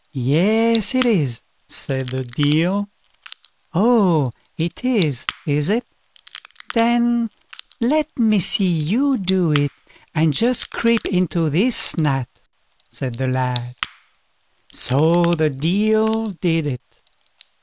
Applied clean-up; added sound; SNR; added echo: none; Crack / Crackle; 17 dB; none.